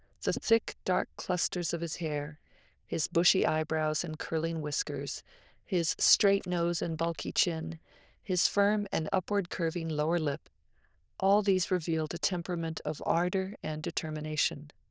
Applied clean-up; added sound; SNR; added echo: neural diffusion model UNIVERSE++.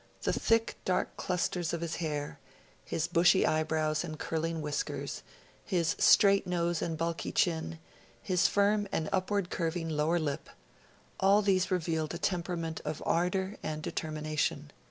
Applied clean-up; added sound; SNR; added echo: none; none; none; none.